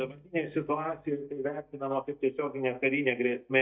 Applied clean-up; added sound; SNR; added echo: neural mask model DeepFilterNet 3.